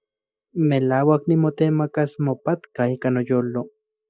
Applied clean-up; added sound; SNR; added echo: neural mask model DeepFilterNet 3.